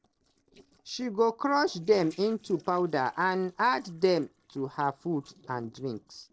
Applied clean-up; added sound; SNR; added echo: neural separator model SepFormer DNS4.